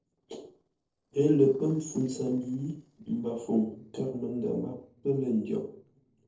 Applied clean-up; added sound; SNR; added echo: neural separator model SepFormer DNS4.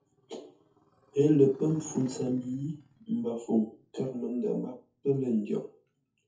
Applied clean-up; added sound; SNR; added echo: classical method WPE with log-MMSE.